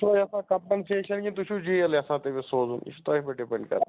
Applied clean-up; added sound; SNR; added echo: none; none; none; none.